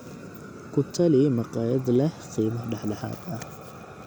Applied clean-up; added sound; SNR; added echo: none; Fire; 15 dB; none.